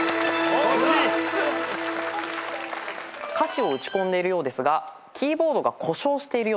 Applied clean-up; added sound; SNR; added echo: none; none; none; none.